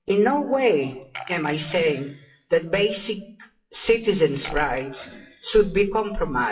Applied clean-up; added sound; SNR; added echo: classical method WPE with log-MMSE.